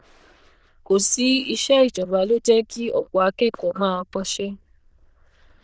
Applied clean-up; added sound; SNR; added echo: neural diffusion model UNIVERSE++.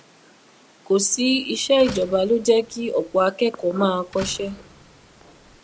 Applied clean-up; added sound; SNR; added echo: none; Slam; 20 dB; none.